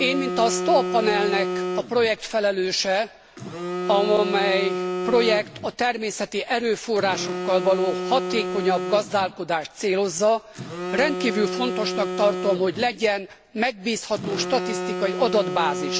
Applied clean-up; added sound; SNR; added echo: none; Telephone; 6 dB; none.